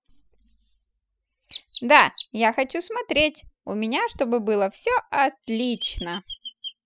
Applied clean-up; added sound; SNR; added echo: classical method spectral subtraction.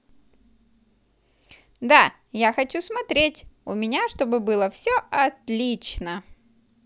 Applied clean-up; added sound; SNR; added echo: none; none; none; none.